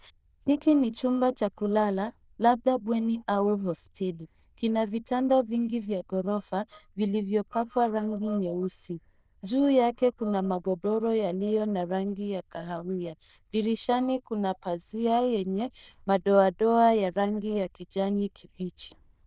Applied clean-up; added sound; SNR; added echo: neural diffusion model UNIVERSE++.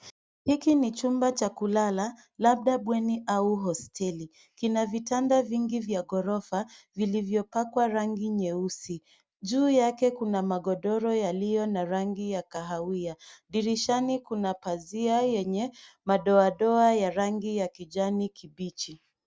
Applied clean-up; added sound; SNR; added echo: none; none; none; none.